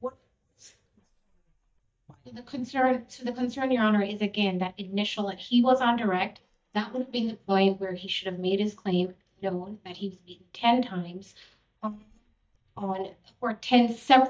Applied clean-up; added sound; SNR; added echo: neural mask model DeepFilterNet 3.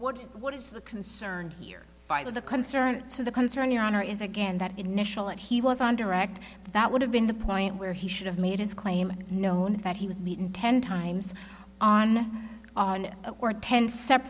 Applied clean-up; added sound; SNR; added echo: none; none; none; none.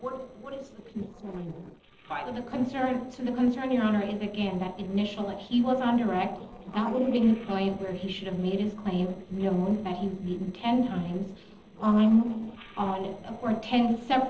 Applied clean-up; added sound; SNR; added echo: neural separator model SepFormer DNS4.